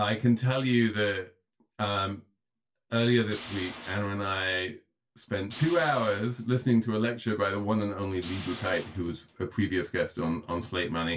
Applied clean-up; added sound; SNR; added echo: none; Tools; 16 dB; reverberation time 0.2 s.